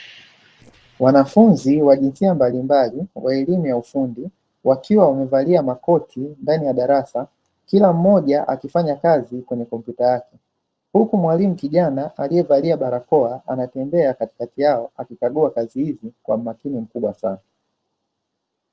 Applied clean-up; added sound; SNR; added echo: neural separator model SepFormer DNS4.